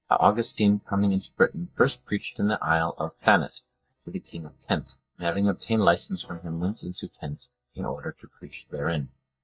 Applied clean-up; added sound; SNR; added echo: neural mask model DeepFilterNet 3.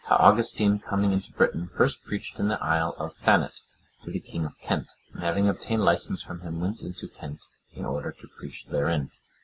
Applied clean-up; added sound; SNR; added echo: none; none; none; none.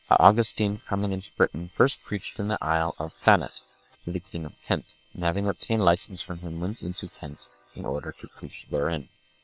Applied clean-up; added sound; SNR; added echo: neural separator model SepFormer WHAM!.